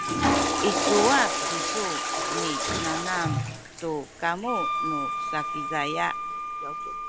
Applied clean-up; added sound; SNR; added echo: none; Wind instrument, woodwind instrument + Toilet flush / Water; -3 dB; none.